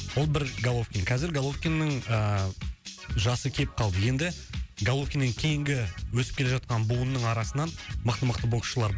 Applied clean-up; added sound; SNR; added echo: none; none; none; none.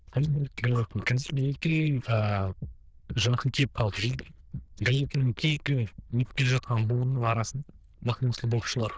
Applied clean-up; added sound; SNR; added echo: neural diffusion model UNIVERSE++.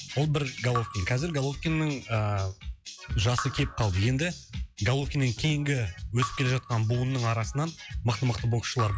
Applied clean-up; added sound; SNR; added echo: classical method log-MMSE.